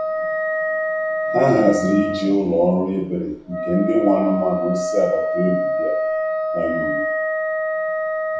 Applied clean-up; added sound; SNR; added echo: none; Wind instrument, woodwind instrument; 1 dB; reverberation time 0.6 s.